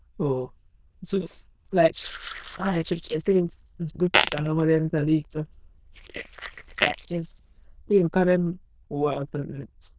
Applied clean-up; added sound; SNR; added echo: neural diffusion model UNIVERSE++.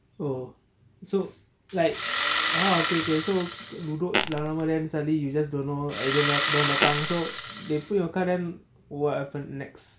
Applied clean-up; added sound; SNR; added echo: none; Fart + Engine starting; -2 dB; none.